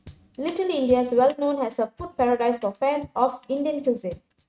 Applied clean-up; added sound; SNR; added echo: neural mask model RNNoise.